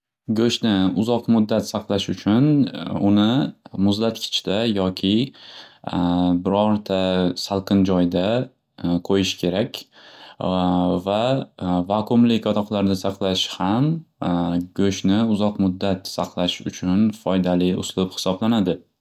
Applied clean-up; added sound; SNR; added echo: none; none; none; none.